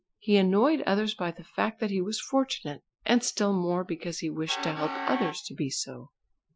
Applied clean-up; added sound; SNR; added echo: classical method Wiener filter.